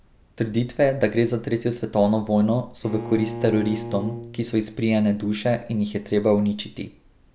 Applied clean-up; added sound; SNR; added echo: none; Bowed string instrument; 12 dB; none.